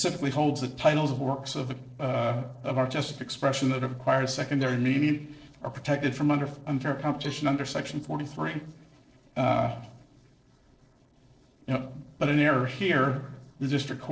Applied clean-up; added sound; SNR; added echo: neural separator model SepFormer DNS4.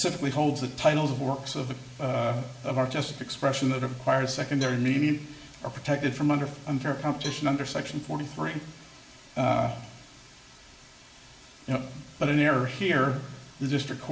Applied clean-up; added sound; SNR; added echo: none; Cowbell; 19 dB; reverberation time 0.7 s.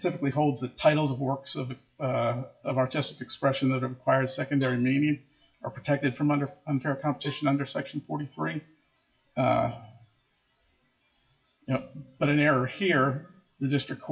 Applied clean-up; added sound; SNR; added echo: classical method WPE with log-MMSE.